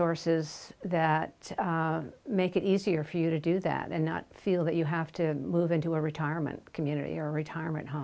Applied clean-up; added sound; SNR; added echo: none; none; none; none.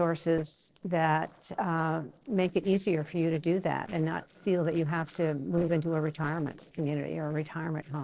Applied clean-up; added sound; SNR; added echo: neural separator model SepFormer DNS4.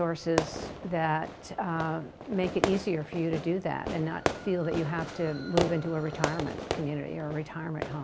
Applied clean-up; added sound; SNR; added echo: none; Fireworks; 5 dB; none.